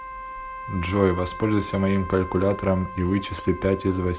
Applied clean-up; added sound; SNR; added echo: none; Wind instrument, woodwind instrument; 12 dB; none.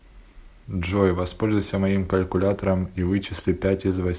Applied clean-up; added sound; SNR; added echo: none; none; none; none.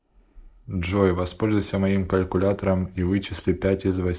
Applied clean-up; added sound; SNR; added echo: neural mask model Resemble Enhance denoiser.